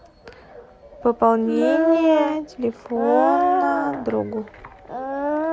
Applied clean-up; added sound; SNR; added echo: none; none; none; none.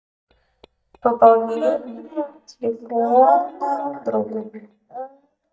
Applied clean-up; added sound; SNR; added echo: neural mask model DeepFilterNet 3.